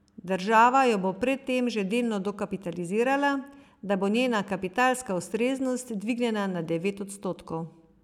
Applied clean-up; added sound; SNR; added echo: none; none; none; none.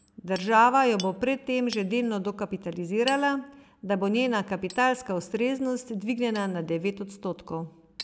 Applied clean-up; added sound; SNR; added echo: none; Hammer; 18 dB; none.